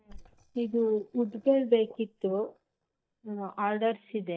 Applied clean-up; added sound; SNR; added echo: neural mask model DeepFilterNet 3.